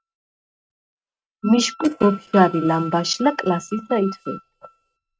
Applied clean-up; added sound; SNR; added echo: neural mask model RNNoise.